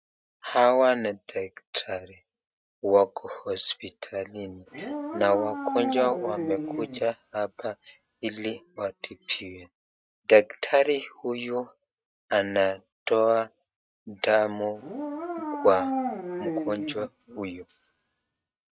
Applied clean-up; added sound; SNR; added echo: neural mask model RNNoise.